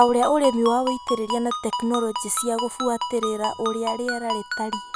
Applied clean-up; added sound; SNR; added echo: none; Ringtone; 7 dB; none.